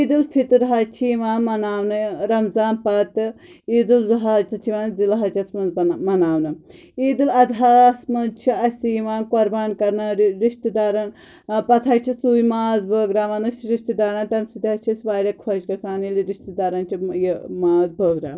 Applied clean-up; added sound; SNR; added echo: none; none; none; none.